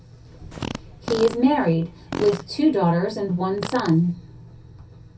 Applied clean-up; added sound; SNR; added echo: none; Fart; 12 dB; reverberation time 0.3 s.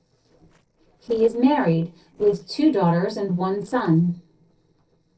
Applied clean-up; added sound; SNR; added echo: neural separator model SepFormer DNS4.